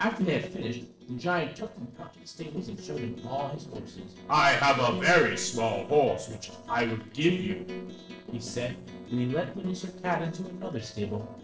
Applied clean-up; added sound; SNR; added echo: neural separator model SepFormer DNS4.